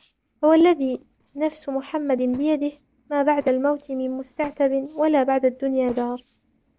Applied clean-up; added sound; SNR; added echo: neural separator model SepFormer DNS4.